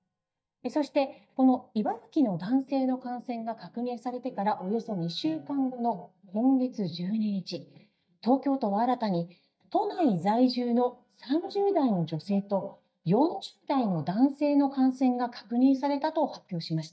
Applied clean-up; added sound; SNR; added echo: neural mask model DeepFilterNet 3.